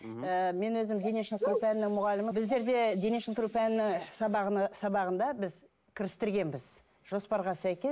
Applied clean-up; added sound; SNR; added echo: neural mask model Resemble Enhance denoiser.